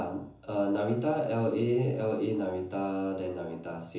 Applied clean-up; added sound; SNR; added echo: none; none; none; reverberation time 0.6 s.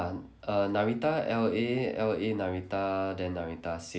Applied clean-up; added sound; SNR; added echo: none; none; none; none.